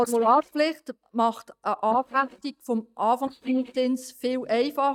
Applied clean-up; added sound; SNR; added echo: neural mask model DeepFilterNet 3.